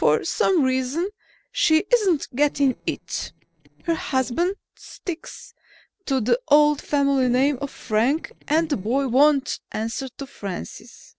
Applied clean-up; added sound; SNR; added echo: neural separator model SepFormer DNS4.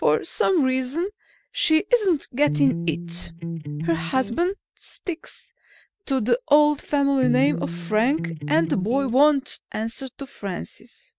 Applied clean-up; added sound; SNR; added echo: neural mask model DeepFilterNet 3.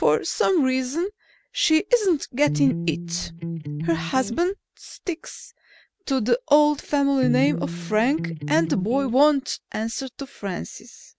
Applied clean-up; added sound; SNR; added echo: none; Electric guitar; 6 dB; none.